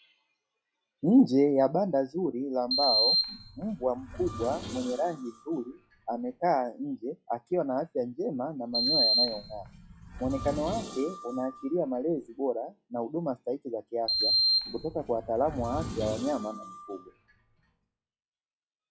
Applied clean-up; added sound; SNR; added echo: classical method log-MMSE.